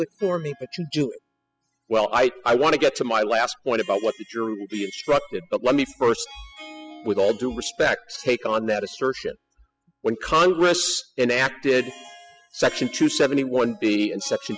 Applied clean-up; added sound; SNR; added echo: classical method spectral subtraction.